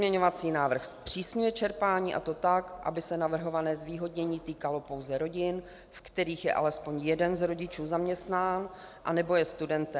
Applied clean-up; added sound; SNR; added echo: none; none; none; none.